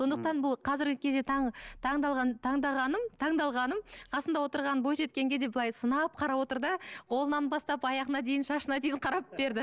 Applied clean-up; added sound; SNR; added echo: neural mask model DeepFilterNet 3.